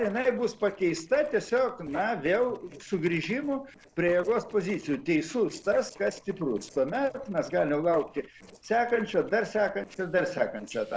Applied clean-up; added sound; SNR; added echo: neural separator model SepFormer DNS4.